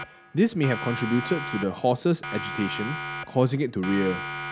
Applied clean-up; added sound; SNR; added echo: none; Siren; 9 dB; none.